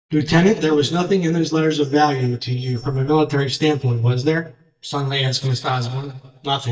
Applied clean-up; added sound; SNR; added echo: neural mask model DeepFilterNet 3.